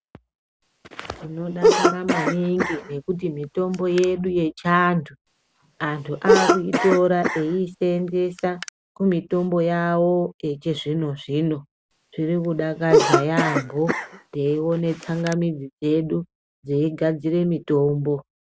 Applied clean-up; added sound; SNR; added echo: none; Cough; 1 dB; none.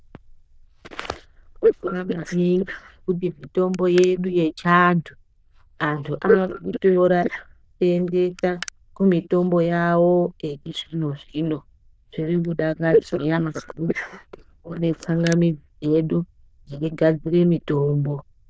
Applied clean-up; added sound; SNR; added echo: neural diffusion model UNIVERSE++.